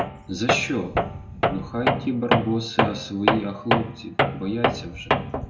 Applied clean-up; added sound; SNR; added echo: none; Tools; -3 dB; reverberation time 0.5 s.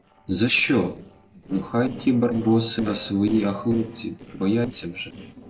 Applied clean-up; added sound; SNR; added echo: neural separator model SepFormer DNS4.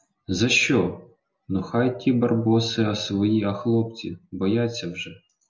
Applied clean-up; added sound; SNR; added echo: none; none; none; none.